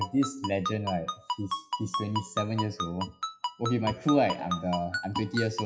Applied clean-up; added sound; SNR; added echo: classical method WPE with log-MMSE.